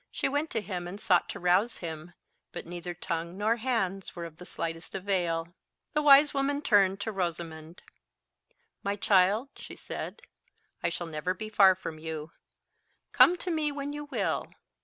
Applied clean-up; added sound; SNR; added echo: none; none; none; none.